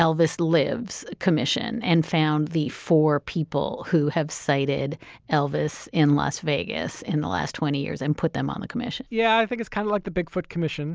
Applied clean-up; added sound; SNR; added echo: none; none; none; none.